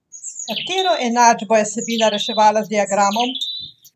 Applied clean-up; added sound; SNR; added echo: none; Bird; 10 dB; none.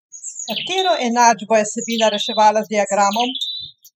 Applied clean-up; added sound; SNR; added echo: classical method spectral subtraction.